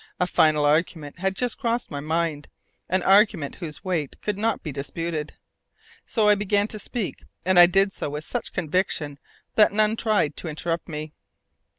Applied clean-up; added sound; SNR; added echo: none; none; none; none.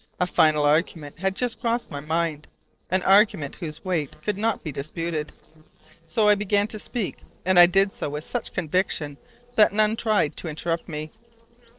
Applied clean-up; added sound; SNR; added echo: neural separator model SepFormer DNS4.